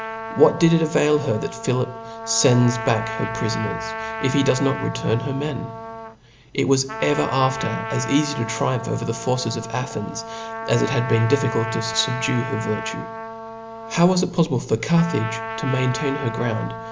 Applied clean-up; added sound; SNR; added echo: none; Trumpet; 9 dB; none.